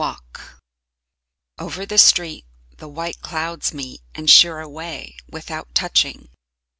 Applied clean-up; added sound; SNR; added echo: none; none; none; none.